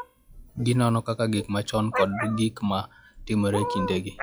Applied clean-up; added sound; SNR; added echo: classical method log-MMSE.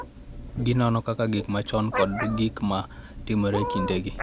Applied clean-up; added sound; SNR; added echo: none; Meow; 8 dB; none.